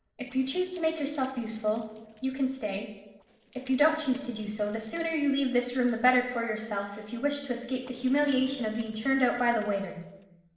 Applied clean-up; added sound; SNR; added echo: neural separator model SepFormer DNS4.